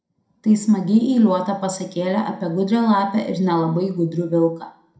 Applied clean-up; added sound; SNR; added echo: none; none; none; reverberation time 0.4 s.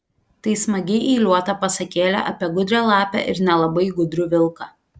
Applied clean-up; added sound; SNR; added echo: none; none; none; none.